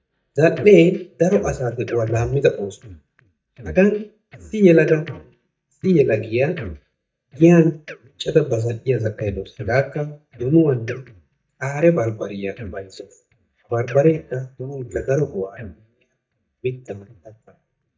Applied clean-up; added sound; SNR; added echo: neural mask model DeepFilterNet 3.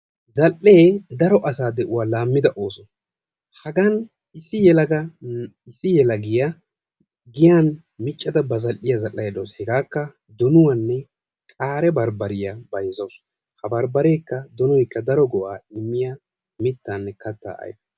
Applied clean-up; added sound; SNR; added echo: none; none; none; none.